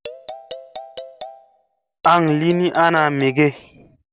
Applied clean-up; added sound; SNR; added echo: neural separator model SepFormer DNS4.